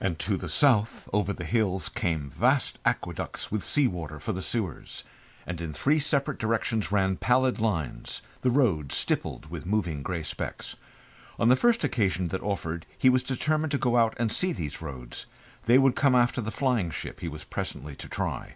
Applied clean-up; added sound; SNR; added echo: none; none; none; none.